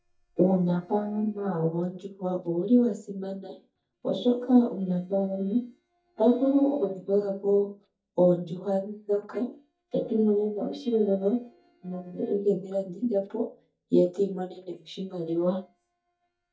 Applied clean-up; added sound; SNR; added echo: neural mask model DeepFilterNet 3.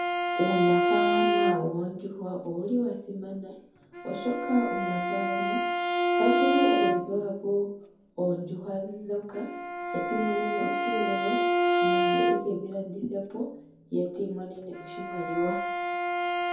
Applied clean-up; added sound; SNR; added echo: none; Bowed string instrument; -2 dB; reverberation time 0.6 s.